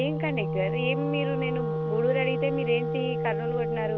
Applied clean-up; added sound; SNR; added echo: none; Wind instrument, woodwind instrument; -1 dB; none.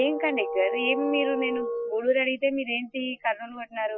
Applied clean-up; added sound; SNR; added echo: classical method Wiener filter.